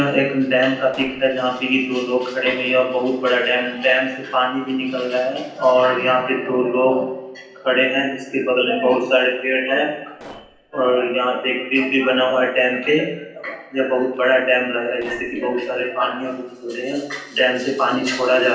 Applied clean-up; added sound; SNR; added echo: neural separator model SepFormer DNS4.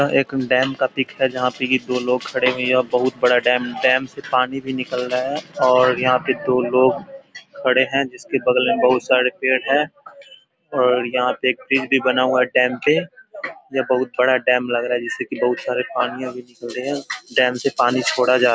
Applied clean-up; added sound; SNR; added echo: none; none; none; none.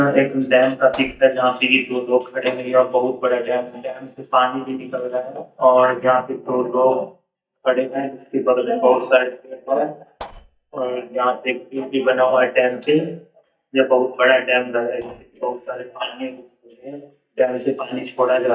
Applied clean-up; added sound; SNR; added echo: neural mask model DeepFilterNet 3.